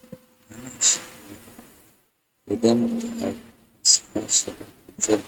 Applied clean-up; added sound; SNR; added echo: neural mask model RNNoise.